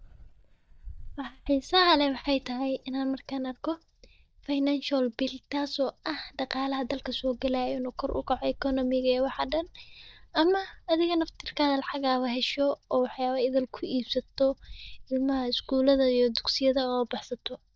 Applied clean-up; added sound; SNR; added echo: neural mask model DeepFilterNet 3.